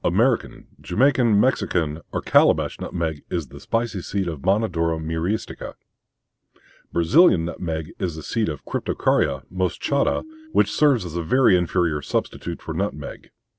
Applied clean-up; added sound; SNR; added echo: none; Tabla; 19 dB; none.